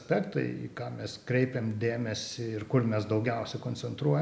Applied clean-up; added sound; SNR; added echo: none; none; none; none.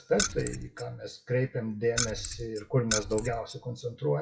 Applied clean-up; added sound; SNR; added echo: classical method WPE with log-MMSE.